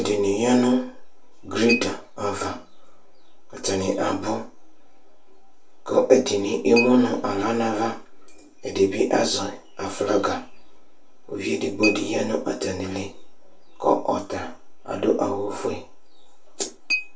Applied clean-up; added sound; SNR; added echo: none; Chink, clink; 13 dB; reverberation time 0.2 s.